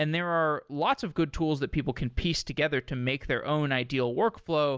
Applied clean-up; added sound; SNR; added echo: none; none; none; none.